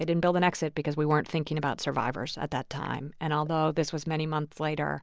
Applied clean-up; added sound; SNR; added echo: none; none; none; none.